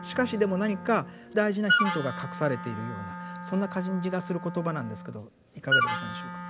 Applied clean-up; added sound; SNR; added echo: none; Wind instrument, woodwind instrument; 3 dB; none.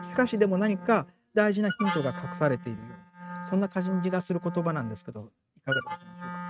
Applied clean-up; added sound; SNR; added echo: neural mask model RNNoise.